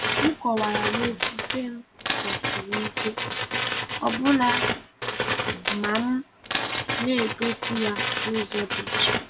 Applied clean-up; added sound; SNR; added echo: none; Tools; 0 dB; none.